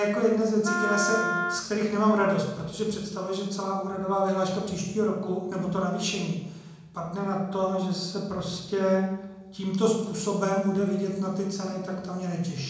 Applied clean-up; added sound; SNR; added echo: none; Wind instrument, woodwind instrument; 3 dB; reverberation time 0.9 s.